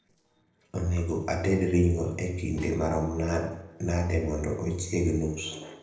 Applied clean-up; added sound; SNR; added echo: neural separator model SepFormer DNS4.